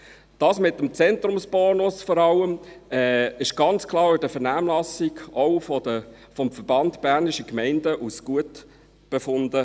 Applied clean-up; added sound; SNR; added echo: none; none; none; none.